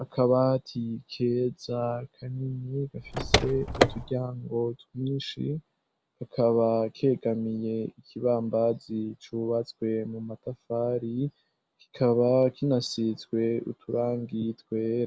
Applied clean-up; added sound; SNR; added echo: none; Car; -2 dB; none.